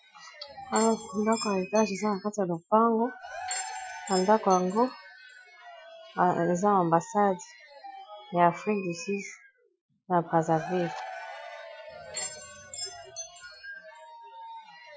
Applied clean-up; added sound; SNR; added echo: classical method Wiener filter.